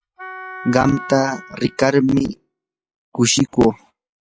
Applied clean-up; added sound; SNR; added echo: classical method log-MMSE.